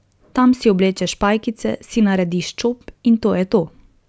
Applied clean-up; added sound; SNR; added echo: none; none; none; none.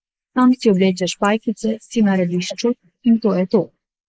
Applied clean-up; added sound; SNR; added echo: neural mask model Resemble Enhance denoiser.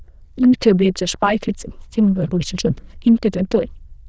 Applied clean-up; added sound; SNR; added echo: neural diffusion model UNIVERSE++.